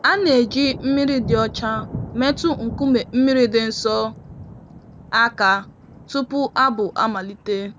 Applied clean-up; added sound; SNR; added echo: none; Thunder; 14 dB; none.